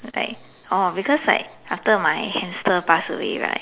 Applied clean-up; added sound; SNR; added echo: none; none; none; none.